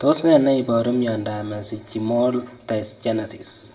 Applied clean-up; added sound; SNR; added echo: none; none; none; reverberation time 1.3 s.